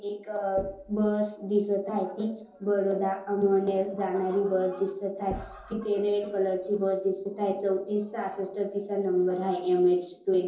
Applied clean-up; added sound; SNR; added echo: neural separator model SepFormer DNS4.